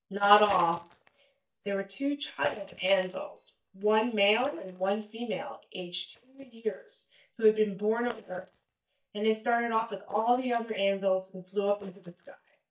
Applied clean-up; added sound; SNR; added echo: neural mask model DeepFilterNet 3.